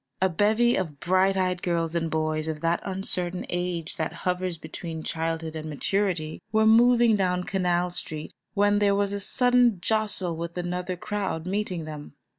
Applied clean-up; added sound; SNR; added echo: none; none; none; none.